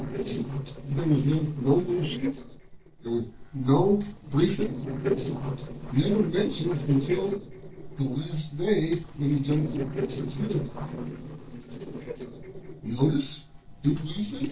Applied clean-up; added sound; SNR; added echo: neural separator model SepFormer DNS4.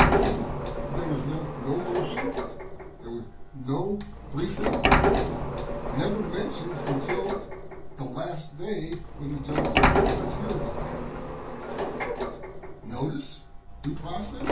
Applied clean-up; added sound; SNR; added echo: none; Sliding door; -5 dB; reverberation time 0.2 s.